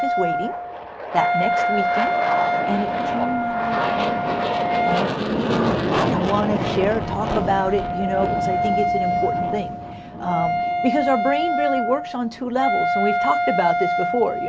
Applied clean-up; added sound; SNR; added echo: none; Wind instrument, woodwind instrument + Aircraft; -3 dB; none.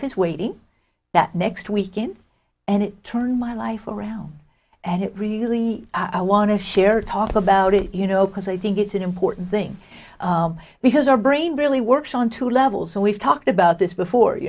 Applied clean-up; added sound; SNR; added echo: none; none; none; none.